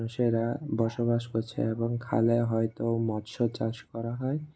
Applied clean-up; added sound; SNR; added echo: none; none; none; none.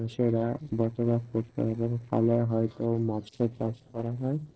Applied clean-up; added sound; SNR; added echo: neural separator model SepFormer DNS4.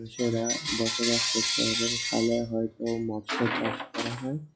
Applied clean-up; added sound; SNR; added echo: classical method log-MMSE.